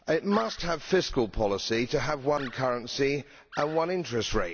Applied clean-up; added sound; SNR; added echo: none; Animal; 18 dB; none.